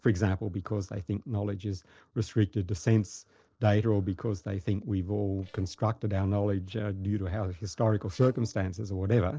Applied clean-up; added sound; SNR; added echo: neural separator model SepFormer DNS4.